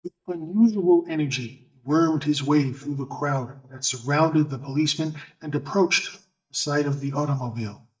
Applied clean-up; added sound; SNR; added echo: neural mask model DeepFilterNet 3.